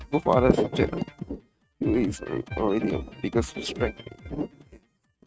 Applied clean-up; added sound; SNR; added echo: neural mask model RNNoise.